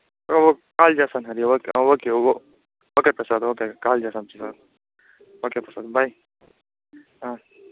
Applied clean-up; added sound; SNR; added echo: none; none; none; none.